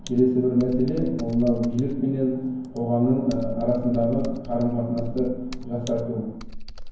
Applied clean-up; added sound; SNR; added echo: none; Computer keyboard; 11 dB; reverberation time 0.9 s.